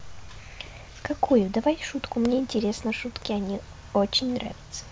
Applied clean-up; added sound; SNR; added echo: none; none; none; none.